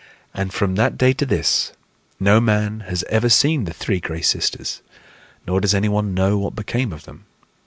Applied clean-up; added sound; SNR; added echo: none; none; none; none.